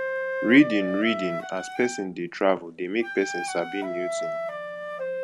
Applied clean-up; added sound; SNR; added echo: none; Wind instrument, woodwind instrument; 6 dB; none.